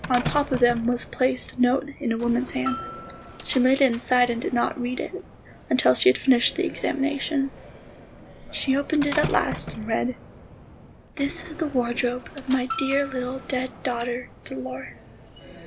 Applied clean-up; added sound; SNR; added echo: none; Slam + Bell; 12 dB; none.